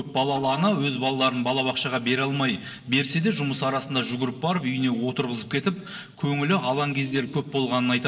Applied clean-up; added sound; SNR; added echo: neural separator model SepFormer DNS4.